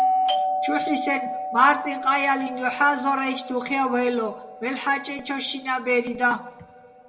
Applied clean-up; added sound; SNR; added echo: none; Doorbell; 5 dB; reverberation time 1.8 s.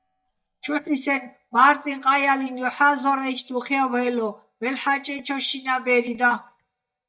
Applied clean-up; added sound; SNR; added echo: neural mask model DeepFilterNet 3.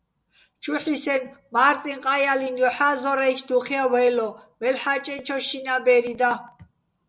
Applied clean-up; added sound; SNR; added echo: none; none; none; none.